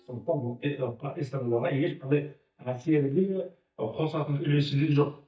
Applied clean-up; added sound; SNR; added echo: neural mask model DeepFilterNet 3.